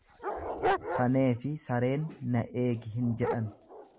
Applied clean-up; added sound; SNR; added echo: none; Dog; 6 dB; none.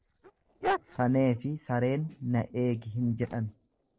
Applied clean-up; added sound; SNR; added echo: neural separator model SepFormer DNS4.